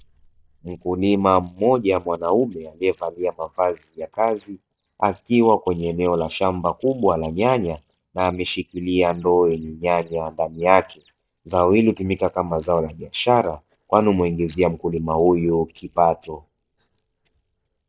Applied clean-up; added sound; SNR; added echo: neural mask model DeepFilterNet 3.